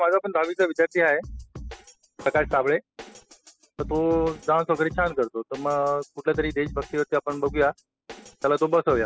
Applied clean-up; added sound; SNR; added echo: classical method spectral subtraction.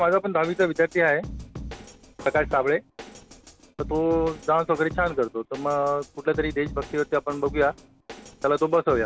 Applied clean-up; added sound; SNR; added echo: none; Drum kit; 15 dB; none.